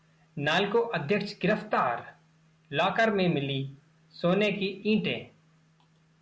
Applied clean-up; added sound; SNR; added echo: none; none; none; none.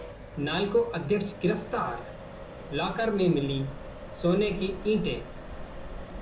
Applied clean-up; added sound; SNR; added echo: none; Accelerating, revving, vroom; 11 dB; reverberation time 0.2 s.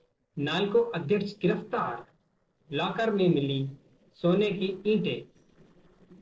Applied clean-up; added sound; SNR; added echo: neural separator model SepFormer DNS4.